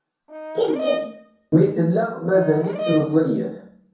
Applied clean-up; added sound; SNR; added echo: none; Brass instrument; 10 dB; reverberation time 0.5 s.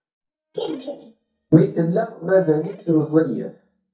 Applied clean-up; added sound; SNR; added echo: neural mask model DeepFilterNet 3.